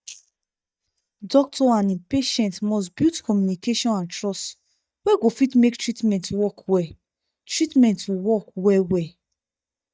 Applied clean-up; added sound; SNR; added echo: neural mask model DeepFilterNet 3.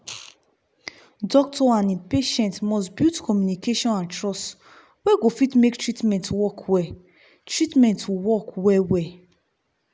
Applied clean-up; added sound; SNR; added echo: none; none; none; none.